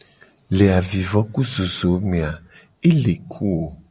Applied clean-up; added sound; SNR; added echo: none; none; none; none.